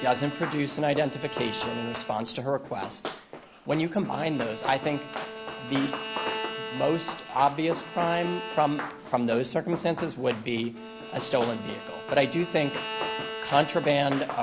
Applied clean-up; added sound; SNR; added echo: none; Run + Bowed string instrument; 8 dB; none.